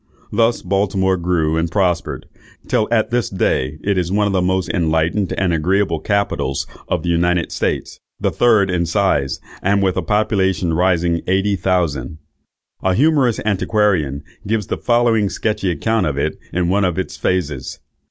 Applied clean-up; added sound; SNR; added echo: none; none; none; none.